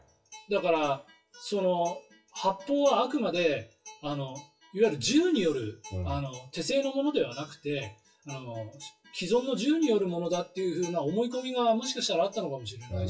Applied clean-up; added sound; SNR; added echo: classical method WPE with log-MMSE.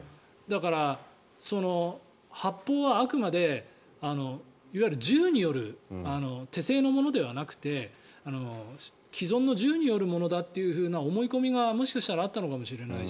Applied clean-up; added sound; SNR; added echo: none; none; none; none.